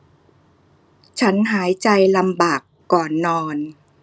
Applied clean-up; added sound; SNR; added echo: none; none; none; none.